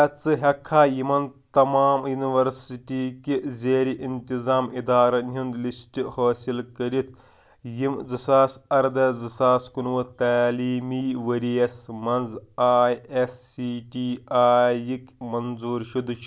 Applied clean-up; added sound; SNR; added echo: none; none; none; none.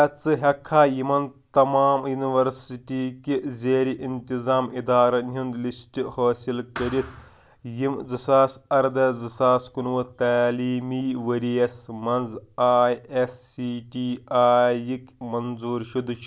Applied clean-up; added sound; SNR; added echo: none; Thump, thud; 16 dB; none.